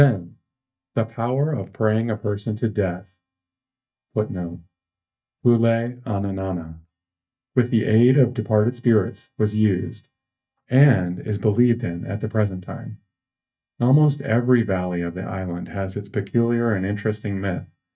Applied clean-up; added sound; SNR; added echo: neural mask model DeepFilterNet 3.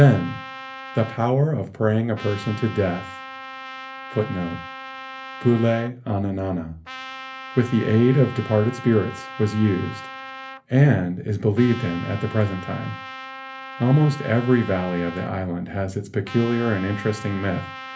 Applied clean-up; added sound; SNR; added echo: none; Trumpet; 15 dB; reverberation time 0.3 s.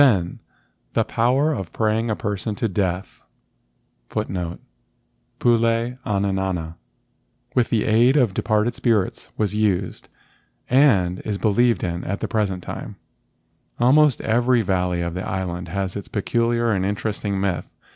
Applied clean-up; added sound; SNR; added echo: none; none; none; none.